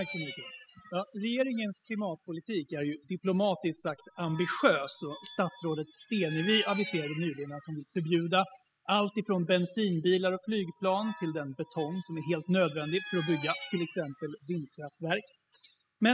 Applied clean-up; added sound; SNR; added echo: classical method spectral subtraction.